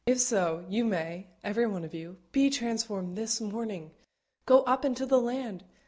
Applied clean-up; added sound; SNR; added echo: none; none; none; none.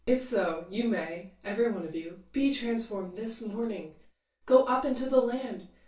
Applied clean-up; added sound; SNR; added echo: none; none; none; reverberation time 0.2 s.